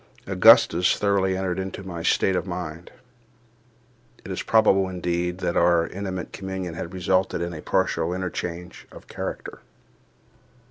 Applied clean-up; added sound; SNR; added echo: none; none; none; none.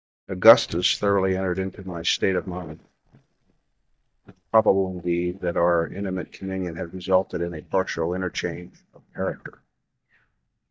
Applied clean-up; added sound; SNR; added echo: neural mask model DeepFilterNet 3.